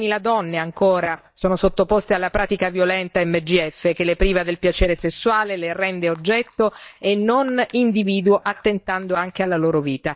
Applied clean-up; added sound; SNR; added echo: neural mask model DeepFilterNet 3.